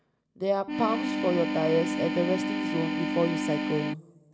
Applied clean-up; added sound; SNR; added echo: none; Organ; 0 dB; reverberation time 1.0 s.